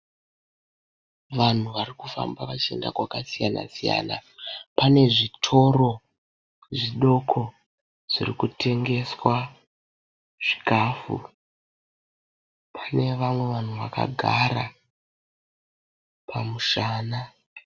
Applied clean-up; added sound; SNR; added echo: none; none; none; none.